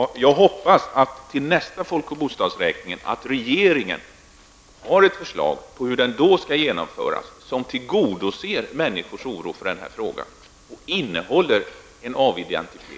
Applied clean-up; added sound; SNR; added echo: none; none; none; none.